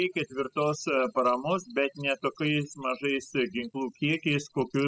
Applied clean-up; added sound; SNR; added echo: classical method spectral subtraction.